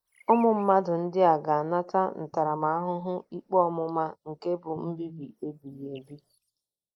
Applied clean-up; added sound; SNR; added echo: neural mask model Resemble Enhance denoiser.